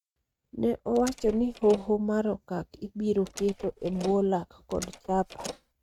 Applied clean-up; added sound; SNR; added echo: neural mask model RNNoise.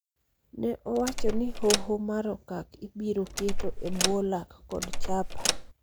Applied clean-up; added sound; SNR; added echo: none; Door; -3 dB; none.